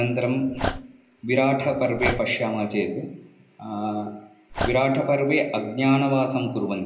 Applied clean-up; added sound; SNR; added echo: none; Dog; 8 dB; reverberation time 0.5 s.